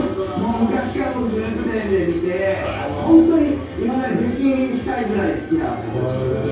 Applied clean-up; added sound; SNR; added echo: none; Breathing; 18 dB; reverberation time 0.6 s.